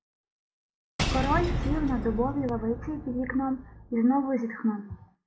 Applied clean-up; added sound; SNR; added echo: none; Shatter / Boom; 3 dB; none.